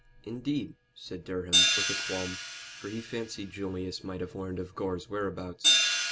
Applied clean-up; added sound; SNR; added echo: none; Hi-hat; -4 dB; none.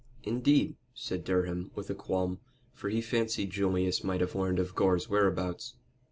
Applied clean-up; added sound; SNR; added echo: none; none; none; none.